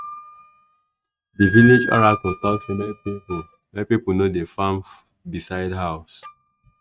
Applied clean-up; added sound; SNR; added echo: neural mask model RNNoise.